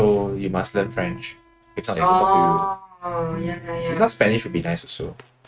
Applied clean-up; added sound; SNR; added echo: neural mask model RNNoise.